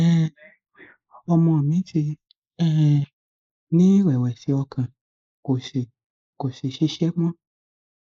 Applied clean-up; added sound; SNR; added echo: neural mask model Resemble Enhance denoiser.